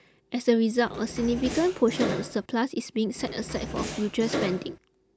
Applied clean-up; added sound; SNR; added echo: none; Door; 7 dB; none.